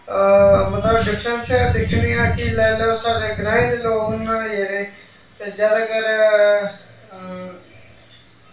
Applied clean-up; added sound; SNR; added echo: none; none; none; reverberation time 0.3 s.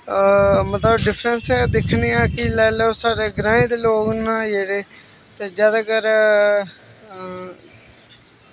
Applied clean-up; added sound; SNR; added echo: none; none; none; none.